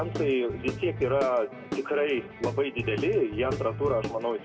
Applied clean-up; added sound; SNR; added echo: none; Guitar / Drum; 8 dB; reverberation time 1.8 s.